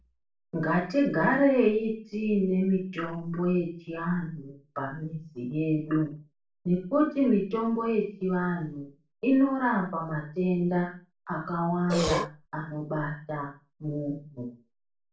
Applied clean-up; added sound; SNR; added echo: none; Burping, eructation; 1 dB; reverberation time 0.4 s.